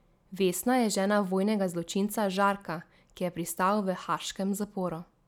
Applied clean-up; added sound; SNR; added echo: none; none; none; none.